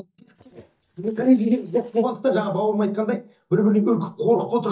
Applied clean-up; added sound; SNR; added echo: neural mask model DeepFilterNet 3.